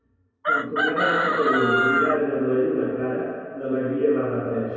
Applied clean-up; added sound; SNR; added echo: none; Chicken, rooster; -1 dB; reverberation time 2.2 s.